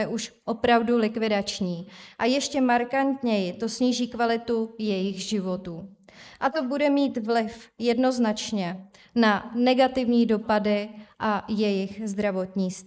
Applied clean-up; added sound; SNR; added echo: neural mask model Resemble Enhance denoiser.